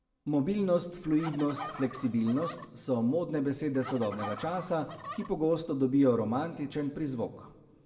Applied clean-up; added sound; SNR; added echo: none; Fowl; 14 dB; reverberation time 1.2 s.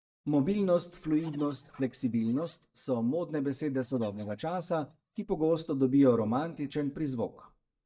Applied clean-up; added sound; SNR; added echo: neural mask model DeepFilterNet 3.